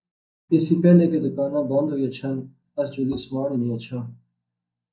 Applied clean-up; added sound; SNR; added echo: neural mask model DeepFilterNet 3.